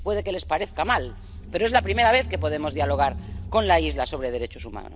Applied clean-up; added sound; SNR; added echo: none; Engine / Car; 9 dB; none.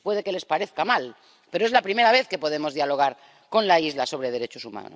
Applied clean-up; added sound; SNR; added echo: none; none; none; none.